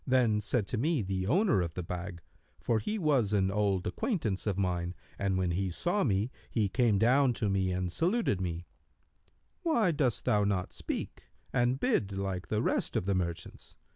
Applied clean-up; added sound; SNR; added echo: none; none; none; none.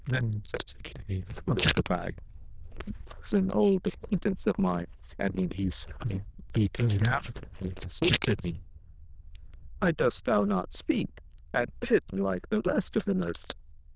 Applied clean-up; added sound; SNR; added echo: neural diffusion model UNIVERSE++.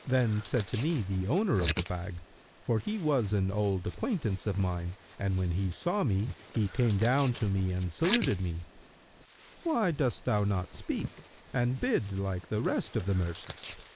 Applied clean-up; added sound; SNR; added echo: neural mask model Resemble Enhance denoiser.